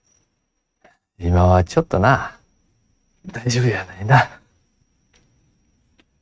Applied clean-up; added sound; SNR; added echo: neural mask model RNNoise.